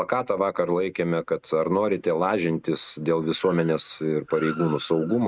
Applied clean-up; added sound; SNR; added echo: neural mask model RNNoise.